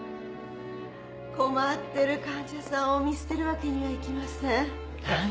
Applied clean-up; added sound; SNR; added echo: none; none; none; none.